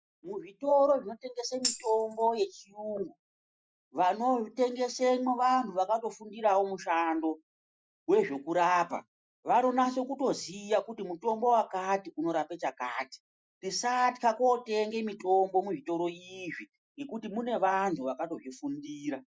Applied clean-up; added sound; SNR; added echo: classical method Wiener filter.